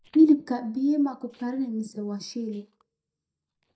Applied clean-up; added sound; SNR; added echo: neural mask model DeepFilterNet 3.